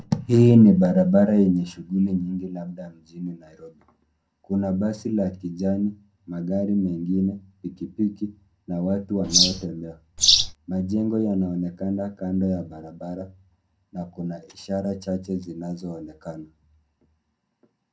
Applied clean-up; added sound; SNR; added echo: none; Bird vocalization, bird call, bird song; -2 dB; reverberation time 0.2 s.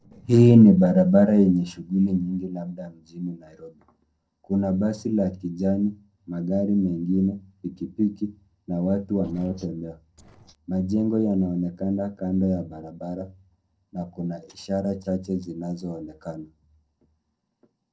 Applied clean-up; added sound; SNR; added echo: neural separator model SepFormer DNS4.